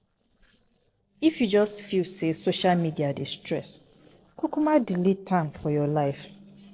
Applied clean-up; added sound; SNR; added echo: neural separator model SepFormer DNS4.